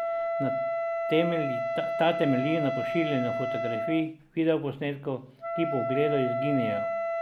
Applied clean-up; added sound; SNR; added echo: none; Wind instrument, woodwind instrument; 1 dB; none.